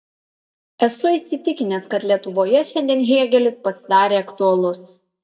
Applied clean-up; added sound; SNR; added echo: neural mask model DeepFilterNet 3.